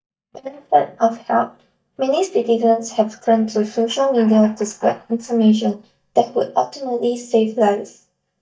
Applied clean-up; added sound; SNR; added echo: neural mask model DeepFilterNet 3.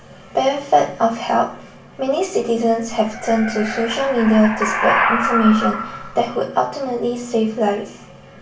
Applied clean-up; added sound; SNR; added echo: none; Animal; 3 dB; reverberation time 0.2 s.